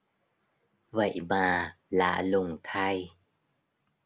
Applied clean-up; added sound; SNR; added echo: none; none; none; none.